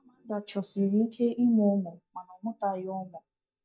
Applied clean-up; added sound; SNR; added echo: neural mask model DeepFilterNet 3.